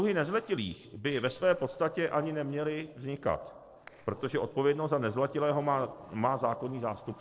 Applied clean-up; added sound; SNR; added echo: neural separator model SepFormer DNS4.